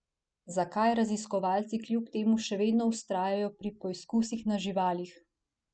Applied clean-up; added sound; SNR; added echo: none; none; none; none.